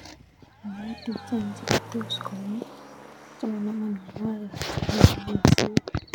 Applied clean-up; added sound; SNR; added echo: none; Cheering + Motor vehicle (road); 19 dB; none.